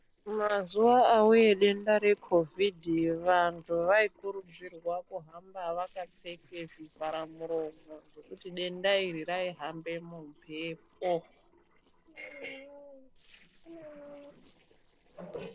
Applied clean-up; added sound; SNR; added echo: neural separator model SepFormer DNS4.